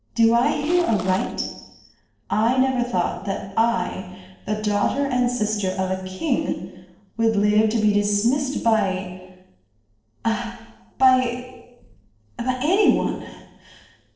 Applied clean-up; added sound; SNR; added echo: neural separator model SepFormer DNS4.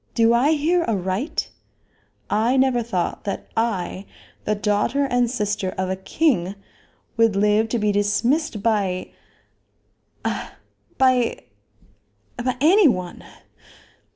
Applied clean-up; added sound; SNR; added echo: none; none; none; none.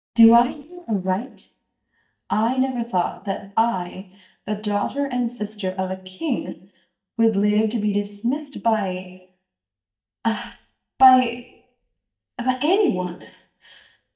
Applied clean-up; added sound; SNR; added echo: neural mask model DeepFilterNet 3.